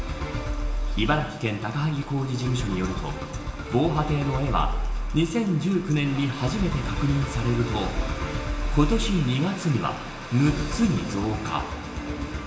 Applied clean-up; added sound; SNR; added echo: none; none; none; reverberation time 1.2 s.